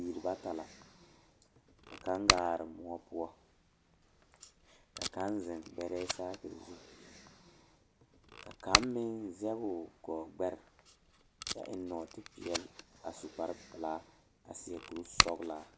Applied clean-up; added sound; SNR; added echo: none; Packing tape, duct tape; -1 dB; none.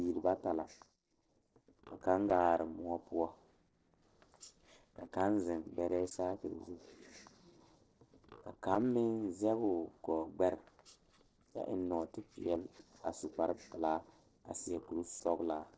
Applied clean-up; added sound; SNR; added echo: neural separator model SepFormer DNS4.